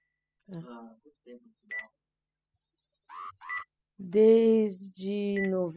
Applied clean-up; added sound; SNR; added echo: classical method spectral subtraction.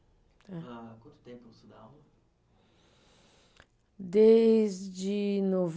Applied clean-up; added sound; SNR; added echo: none; none; none; none.